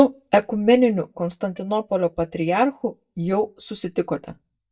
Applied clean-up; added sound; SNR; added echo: neural mask model DeepFilterNet 3.